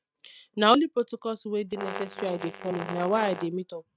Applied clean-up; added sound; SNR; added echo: neural mask model RNNoise.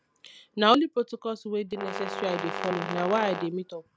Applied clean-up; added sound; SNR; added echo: none; Brass instrument; 6 dB; none.